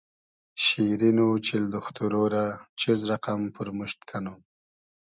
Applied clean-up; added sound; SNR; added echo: none; none; none; none.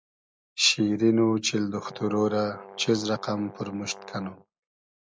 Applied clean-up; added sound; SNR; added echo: none; Brass instrument; 18 dB; none.